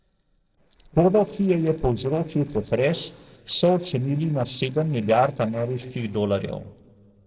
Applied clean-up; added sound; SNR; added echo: neural separator model SepFormer DNS4.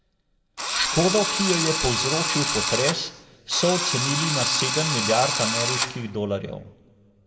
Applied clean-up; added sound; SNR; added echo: none; Drill; 0 dB; reverberation time 1.3 s.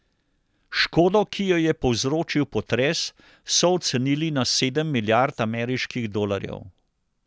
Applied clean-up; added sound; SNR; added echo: none; none; none; none.